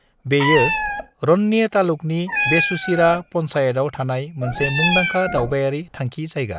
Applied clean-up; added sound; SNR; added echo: none; Meow; 5 dB; none.